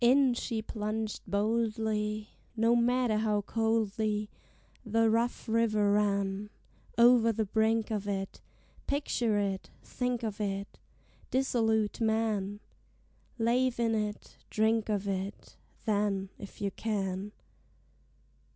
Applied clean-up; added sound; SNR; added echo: none; none; none; none.